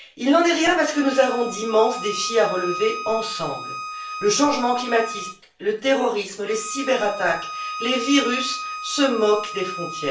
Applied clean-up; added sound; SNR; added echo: none; Bowed string instrument; 10 dB; reverberation time 0.3 s.